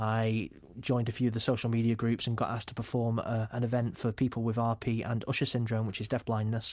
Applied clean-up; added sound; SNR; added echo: none; none; none; none.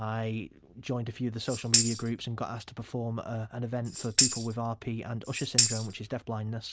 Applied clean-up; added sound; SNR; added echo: none; Tambourine; -4 dB; none.